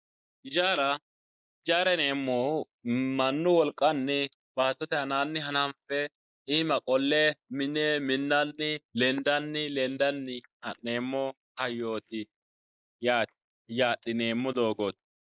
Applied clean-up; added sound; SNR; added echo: neural mask model Resemble Enhance denoiser.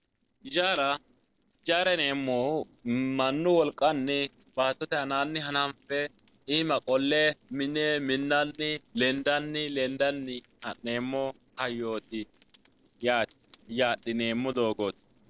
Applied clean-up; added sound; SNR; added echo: neural separator model SepFormer DNS4.